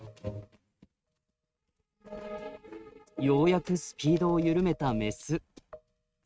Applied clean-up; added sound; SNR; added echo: neural mask model RNNoise.